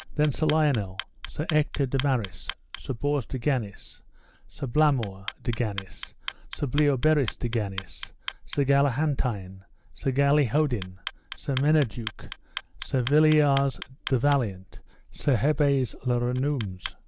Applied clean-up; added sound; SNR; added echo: none; Clock; 15 dB; none.